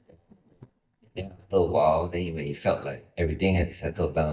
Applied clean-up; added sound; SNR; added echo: neural mask model DeepFilterNet 3.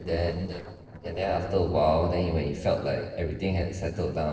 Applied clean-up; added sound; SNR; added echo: neural separator model SepFormer DNS4.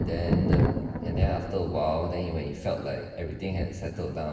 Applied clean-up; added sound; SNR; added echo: none; Thunder; 0 dB; reverberation time 1.3 s.